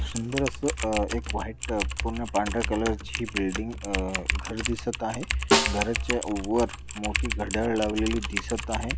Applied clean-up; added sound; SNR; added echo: none; Typing + Snare drum; 1 dB; none.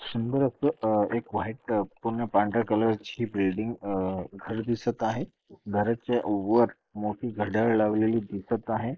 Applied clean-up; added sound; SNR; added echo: neural mask model Resemble Enhance denoiser.